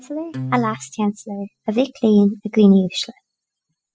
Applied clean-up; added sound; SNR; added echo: classical method spectral subtraction.